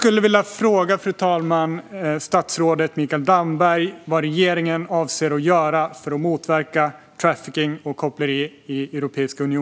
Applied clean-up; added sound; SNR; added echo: none; none; none; none.